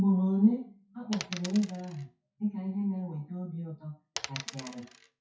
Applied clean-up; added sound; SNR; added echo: classical method WPE with log-MMSE.